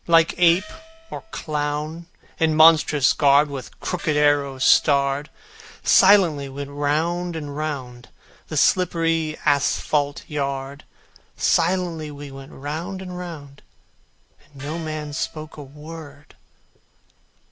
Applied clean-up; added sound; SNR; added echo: none; Gong; 19 dB; none.